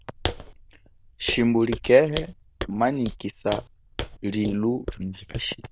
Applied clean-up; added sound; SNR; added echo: neural diffusion model UNIVERSE++.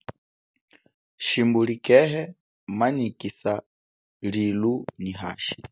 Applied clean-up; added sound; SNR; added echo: none; none; none; none.